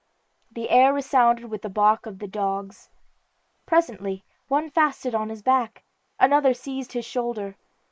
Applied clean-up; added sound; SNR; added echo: neural mask model Resemble Enhance denoiser.